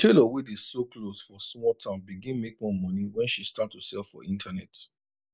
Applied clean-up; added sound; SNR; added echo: none; none; none; none.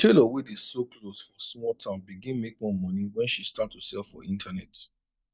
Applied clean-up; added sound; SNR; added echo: neural mask model DeepFilterNet 3.